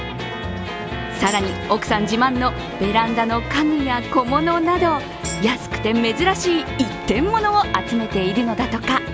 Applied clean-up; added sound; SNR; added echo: none; Brass instrument + Tambourine; 15 dB; none.